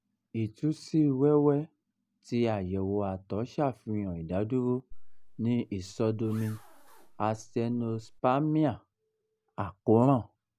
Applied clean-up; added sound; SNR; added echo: none; Zipper (clothing); 16 dB; none.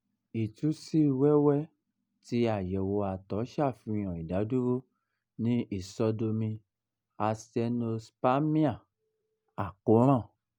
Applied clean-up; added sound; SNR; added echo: none; none; none; none.